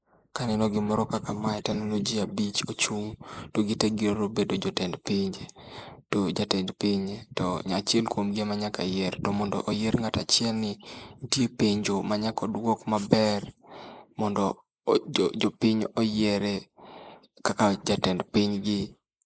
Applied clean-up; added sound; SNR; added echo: neural mask model Resemble Enhance denoiser.